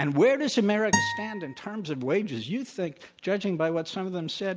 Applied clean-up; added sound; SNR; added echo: none; Acoustic guitar; 4 dB; none.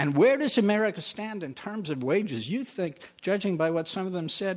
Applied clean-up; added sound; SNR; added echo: none; none; none; none.